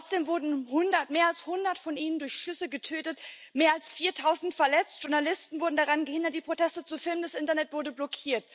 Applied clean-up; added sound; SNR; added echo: none; none; none; none.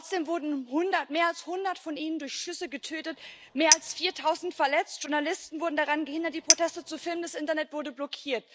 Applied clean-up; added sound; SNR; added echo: none; Chink, clink; 2 dB; none.